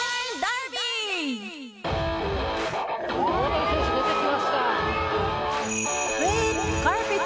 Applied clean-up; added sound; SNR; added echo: none; none; none; none.